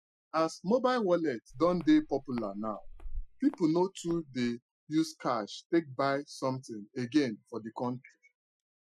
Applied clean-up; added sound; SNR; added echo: classical method Wiener filter.